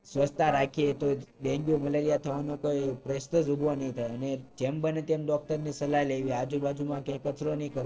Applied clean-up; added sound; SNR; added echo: neural separator model SepFormer DNS4.